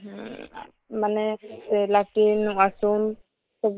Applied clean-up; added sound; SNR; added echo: neural mask model Resemble Enhance denoiser.